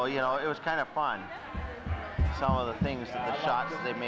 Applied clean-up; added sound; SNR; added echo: none; Run; 1 dB; none.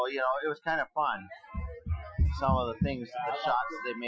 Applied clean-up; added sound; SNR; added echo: classical method Wiener filter.